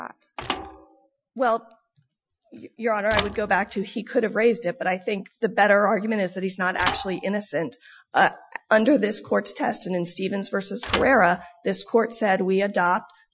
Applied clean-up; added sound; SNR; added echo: classical method Wiener filter.